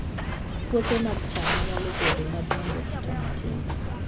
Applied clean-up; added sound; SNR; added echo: none; Walk, footsteps; -4 dB; none.